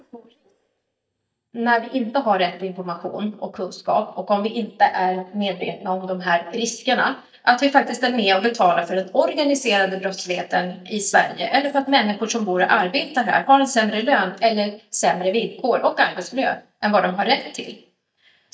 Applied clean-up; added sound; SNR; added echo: neural mask model DeepFilterNet 3.